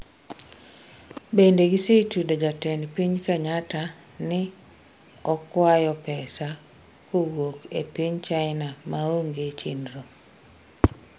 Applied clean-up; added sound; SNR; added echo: none; none; none; none.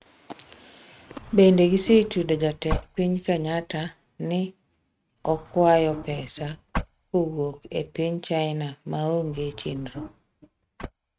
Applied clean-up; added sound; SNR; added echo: neural mask model RNNoise.